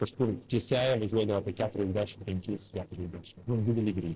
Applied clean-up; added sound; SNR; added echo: neural separator model SepFormer DNS4.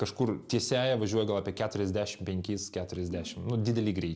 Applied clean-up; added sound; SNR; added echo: none; none; none; none.